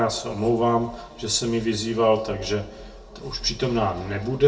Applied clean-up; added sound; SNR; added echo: none; none; none; reverberation time 0.2 s.